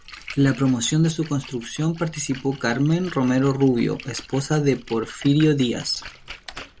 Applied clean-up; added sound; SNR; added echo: none; Splash, splatter; 20 dB; none.